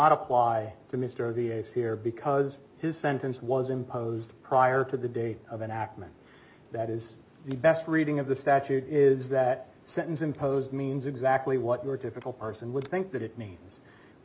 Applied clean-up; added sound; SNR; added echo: none; none; none; none.